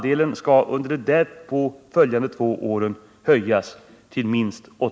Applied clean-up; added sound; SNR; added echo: none; none; none; none.